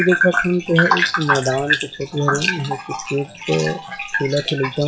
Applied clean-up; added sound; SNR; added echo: classical method WPE with log-MMSE.